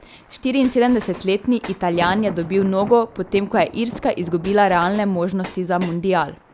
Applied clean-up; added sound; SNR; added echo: none; Train + Thunder; 17 dB; none.